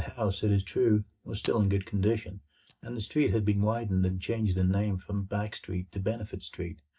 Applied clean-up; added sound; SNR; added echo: neural mask model DeepFilterNet 3.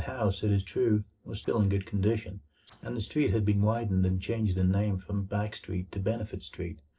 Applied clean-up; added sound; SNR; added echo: neural separator model SepFormer DNS4.